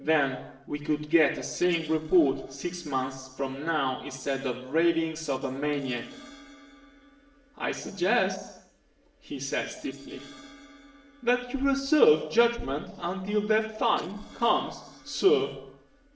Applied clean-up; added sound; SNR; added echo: neural separator model SepFormer DNS4.